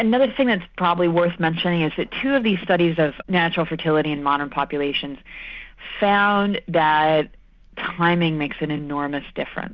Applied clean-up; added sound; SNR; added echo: none; none; none; none.